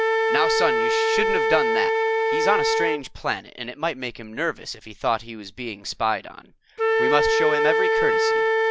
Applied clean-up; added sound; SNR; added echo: none; Wind instrument, woodwind instrument; -4 dB; none.